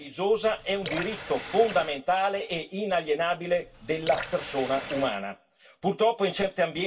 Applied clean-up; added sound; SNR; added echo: none; Water tap, faucet / Water; 11 dB; reverberation time 0.2 s.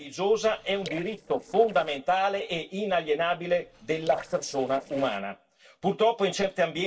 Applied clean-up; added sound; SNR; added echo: neural separator model SepFormer DNS4.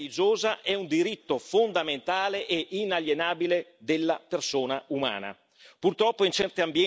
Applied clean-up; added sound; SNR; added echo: none; none; none; none.